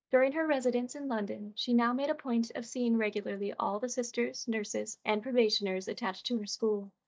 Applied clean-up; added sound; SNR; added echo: neural mask model DeepFilterNet 3.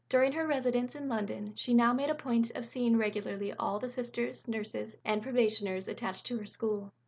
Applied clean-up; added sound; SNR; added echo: none; none; none; none.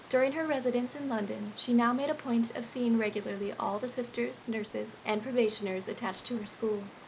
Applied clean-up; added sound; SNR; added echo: none; Water; 19 dB; none.